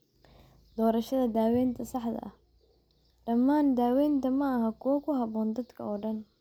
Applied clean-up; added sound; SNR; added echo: none; none; none; none.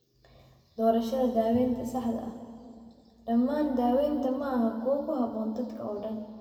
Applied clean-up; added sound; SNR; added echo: none; none; none; reverberation time 2.1 s.